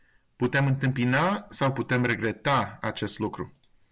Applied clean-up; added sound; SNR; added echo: none; none; none; none.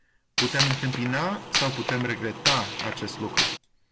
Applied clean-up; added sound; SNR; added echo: none; Gunshot, gunfire; -1 dB; none.